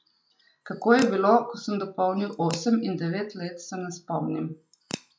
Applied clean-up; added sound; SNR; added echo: classical method log-MMSE.